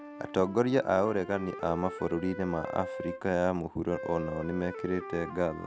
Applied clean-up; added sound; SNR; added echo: none; Wind instrument, woodwind instrument; 11 dB; none.